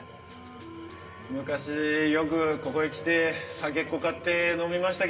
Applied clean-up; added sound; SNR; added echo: none; Engine / Tools; 18 dB; reverberation time 1.7 s.